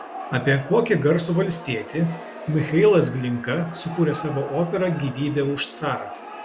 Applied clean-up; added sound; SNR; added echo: none; Cricket; 10 dB; none.